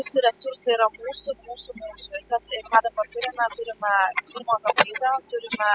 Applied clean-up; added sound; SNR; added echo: classical method spectral subtraction.